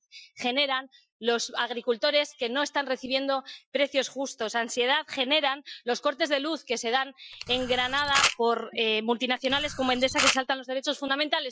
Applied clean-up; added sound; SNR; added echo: classical method Wiener filter.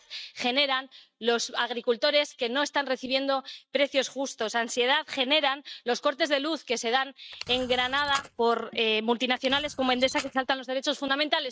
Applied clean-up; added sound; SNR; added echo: neural mask model RNNoise.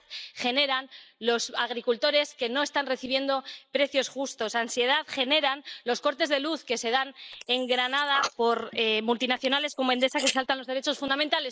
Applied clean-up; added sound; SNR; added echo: neural mask model Resemble Enhance denoiser.